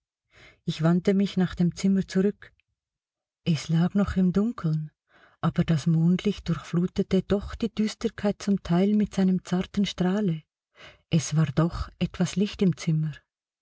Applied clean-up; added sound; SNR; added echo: none; none; none; none.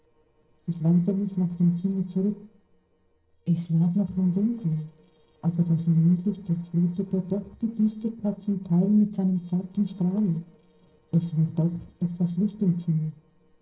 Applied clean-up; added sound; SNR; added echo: neural separator model SepFormer DNS4.